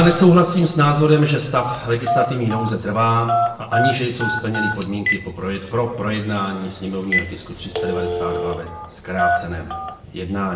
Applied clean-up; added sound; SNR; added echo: none; Telephone; 5 dB; reverberation time 0.9 s.